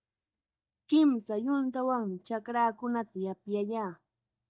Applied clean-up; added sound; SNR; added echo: neural mask model DeepFilterNet 3.